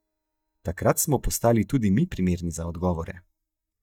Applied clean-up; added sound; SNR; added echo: neural mask model DeepFilterNet 3.